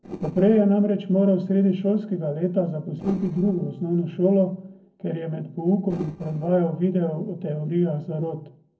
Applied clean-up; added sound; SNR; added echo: neural separator model SepFormer DNS4.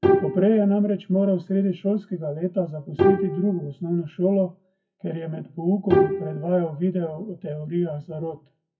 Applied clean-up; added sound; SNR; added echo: classical method WPE with log-MMSE.